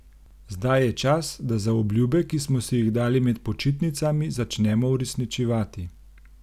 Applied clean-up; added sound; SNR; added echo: none; none; none; none.